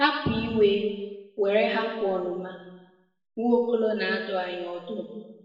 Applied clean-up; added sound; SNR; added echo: none; none; none; reverberation time 1.1 s.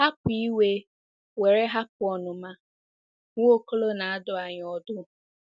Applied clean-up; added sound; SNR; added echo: none; none; none; none.